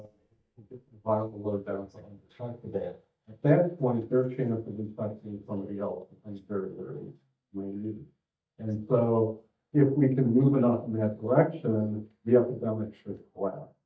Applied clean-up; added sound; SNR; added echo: neural mask model DeepFilterNet 3.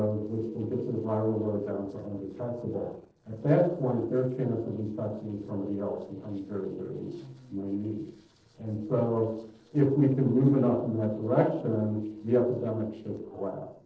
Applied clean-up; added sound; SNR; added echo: neural separator model SepFormer DNS4.